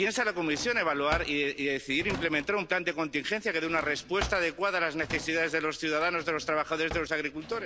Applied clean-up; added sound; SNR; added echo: none; Drawer open or close; 14 dB; none.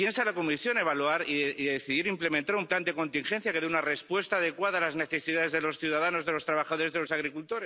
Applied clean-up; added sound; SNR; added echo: none; none; none; none.